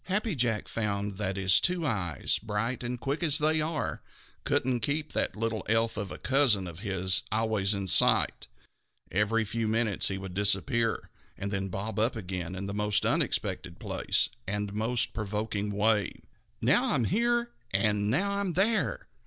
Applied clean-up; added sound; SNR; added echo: none; none; none; none.